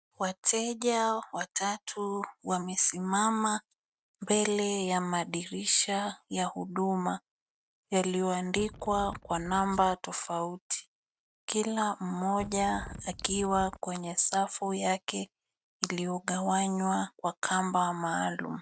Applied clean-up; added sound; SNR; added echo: neural mask model RNNoise.